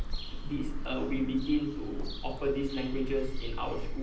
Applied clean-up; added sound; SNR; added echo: none; Bird vocalization, bird call, bird song; 1 dB; reverberation time 0.6 s.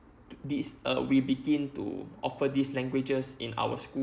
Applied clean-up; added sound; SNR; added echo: none; none; none; none.